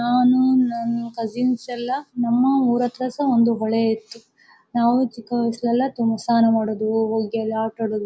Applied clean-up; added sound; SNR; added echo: none; none; none; none.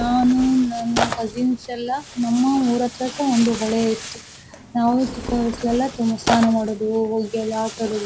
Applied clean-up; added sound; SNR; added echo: none; Tearing; 10 dB; none.